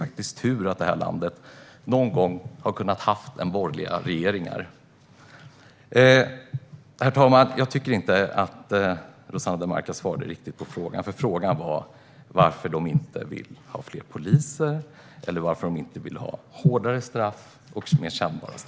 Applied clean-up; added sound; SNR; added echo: none; none; none; none.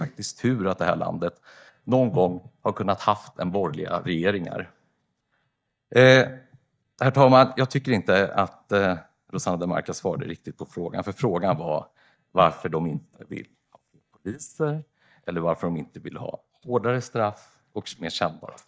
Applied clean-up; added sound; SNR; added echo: neural mask model DeepFilterNet 3.